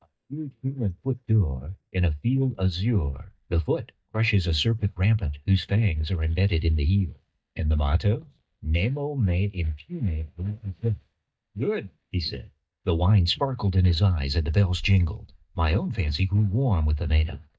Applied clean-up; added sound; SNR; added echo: neural mask model DeepFilterNet 3.